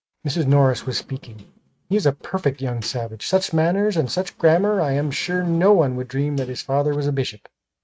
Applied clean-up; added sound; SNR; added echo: neural mask model RNNoise.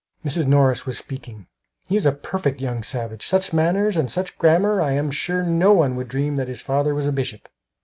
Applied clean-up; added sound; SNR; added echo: none; none; none; none.